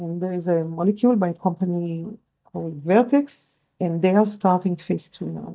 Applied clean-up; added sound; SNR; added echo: neural mask model DeepFilterNet 3.